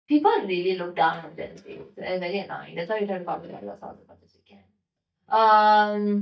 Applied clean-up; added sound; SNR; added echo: neural mask model DeepFilterNet 3.